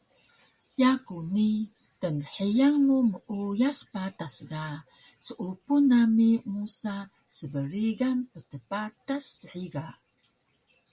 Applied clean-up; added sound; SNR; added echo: none; none; none; none.